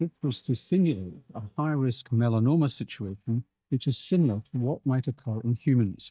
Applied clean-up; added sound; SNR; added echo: neural mask model DeepFilterNet 3.